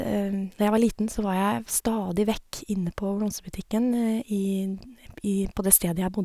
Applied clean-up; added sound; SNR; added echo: none; none; none; none.